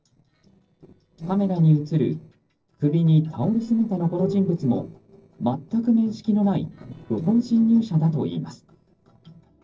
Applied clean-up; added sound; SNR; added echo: neural separator model SepFormer DNS4.